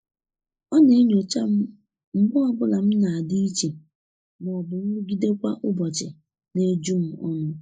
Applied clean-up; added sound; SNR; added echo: neural mask model Resemble Enhance denoiser.